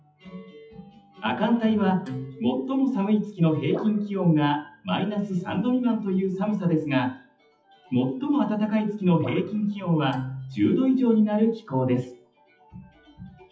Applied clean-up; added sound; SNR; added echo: classical method WPE with log-MMSE.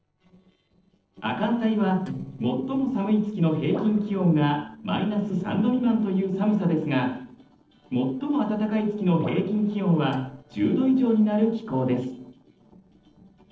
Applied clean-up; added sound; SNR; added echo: neural separator model SepFormer DNS4.